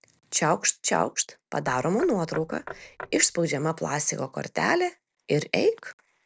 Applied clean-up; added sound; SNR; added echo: neural separator model SepFormer DNS4.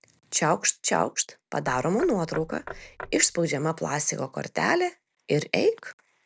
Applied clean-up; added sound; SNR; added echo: none; Knock / Wood; 16 dB; none.